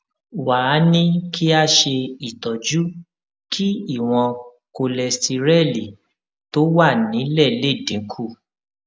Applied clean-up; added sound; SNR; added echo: none; none; none; none.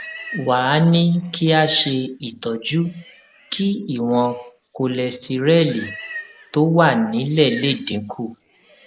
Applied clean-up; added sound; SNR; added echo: none; Livestock, farm animals, working animals; 19 dB; none.